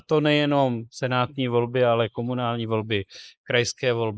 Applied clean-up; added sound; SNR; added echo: neural mask model Resemble Enhance denoiser.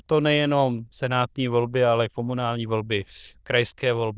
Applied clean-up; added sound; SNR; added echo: neural diffusion model UNIVERSE++.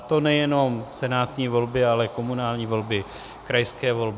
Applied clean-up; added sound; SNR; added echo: none; Train / Bird vocalization, bird call, bird song; 20 dB; none.